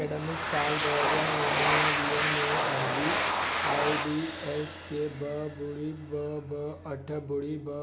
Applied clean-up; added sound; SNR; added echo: none; Domestic sounds, home sounds; -3 dB; none.